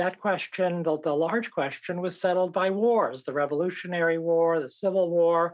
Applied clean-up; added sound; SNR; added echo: none; none; none; none.